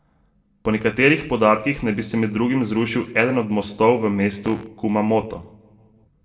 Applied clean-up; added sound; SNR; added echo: none; Fart; 16 dB; reverberation time 0.6 s.